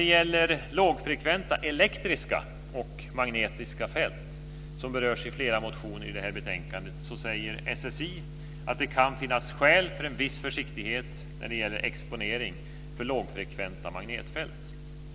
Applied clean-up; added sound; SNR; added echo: none; none; none; none.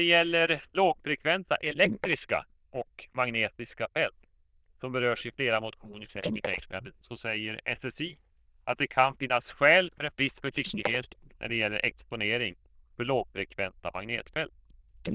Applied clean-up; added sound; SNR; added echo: neural diffusion model UNIVERSE++.